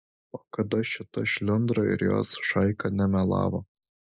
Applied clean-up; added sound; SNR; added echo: neural mask model Resemble Enhance denoiser.